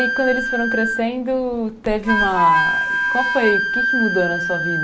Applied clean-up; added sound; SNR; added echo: none; Wind instrument, woodwind instrument; -1 dB; none.